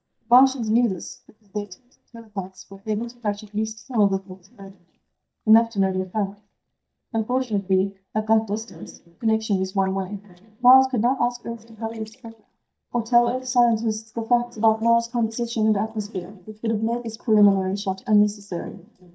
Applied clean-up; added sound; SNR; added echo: neural mask model DeepFilterNet 3.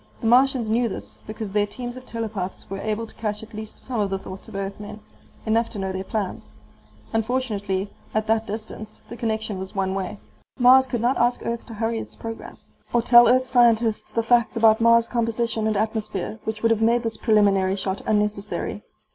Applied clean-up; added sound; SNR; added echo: none; none; none; none.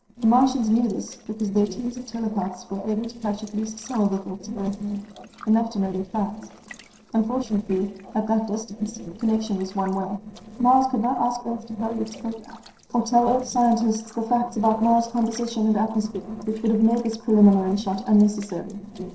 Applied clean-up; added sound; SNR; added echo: neural separator model SepFormer DNS4.